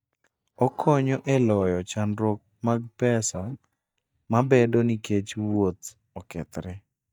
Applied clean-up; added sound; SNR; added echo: neural mask model DeepFilterNet 3.